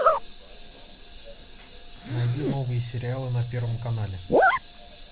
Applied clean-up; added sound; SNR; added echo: none; Zipper (clothing); -2 dB; none.